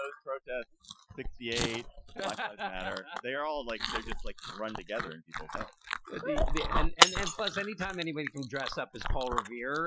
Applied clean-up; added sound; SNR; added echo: classical method Wiener filter.